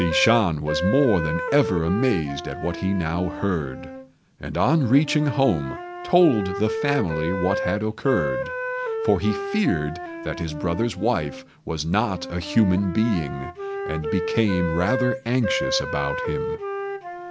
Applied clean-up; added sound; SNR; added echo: none; Wind instrument, woodwind instrument; 6 dB; none.